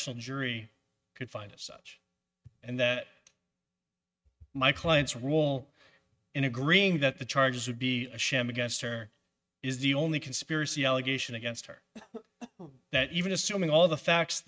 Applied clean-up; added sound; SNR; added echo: neural mask model RNNoise.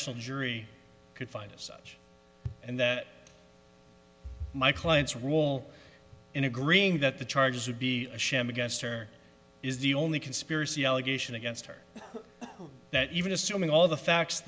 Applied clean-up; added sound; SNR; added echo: none; Cough; 18 dB; none.